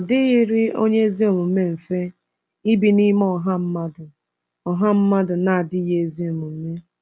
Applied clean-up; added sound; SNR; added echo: none; none; none; none.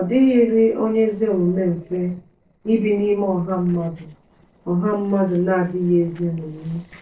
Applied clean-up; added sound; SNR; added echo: neural separator model SepFormer DNS4.